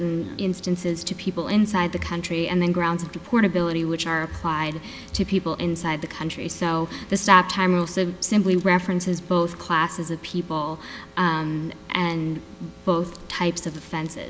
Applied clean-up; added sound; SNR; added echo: none; none; none; none.